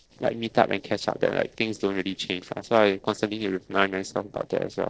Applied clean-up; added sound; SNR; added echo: neural separator model SepFormer DNS4.